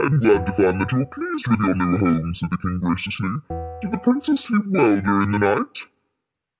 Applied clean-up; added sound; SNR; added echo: none; Bell; 17 dB; none.